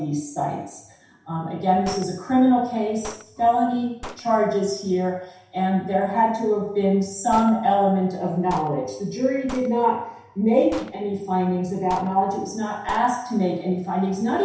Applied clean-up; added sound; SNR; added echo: none; Gunshot, gunfire; 20 dB; reverberation time 0.7 s.